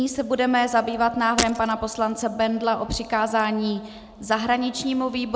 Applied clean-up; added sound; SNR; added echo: none; Shatter; 6 dB; none.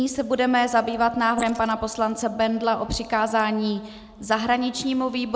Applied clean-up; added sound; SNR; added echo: neural mask model Resemble Enhance denoiser.